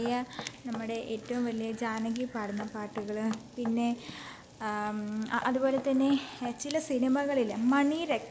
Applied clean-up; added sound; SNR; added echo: none; Fire + Knock; 16 dB; none.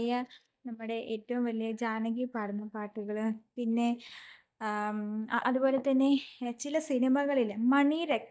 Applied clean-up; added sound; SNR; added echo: neural mask model DeepFilterNet 3.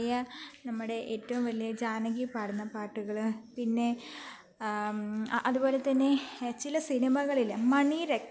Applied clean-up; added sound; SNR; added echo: none; none; none; none.